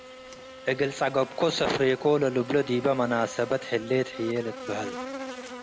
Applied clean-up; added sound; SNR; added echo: none; Buzz; 13 dB; none.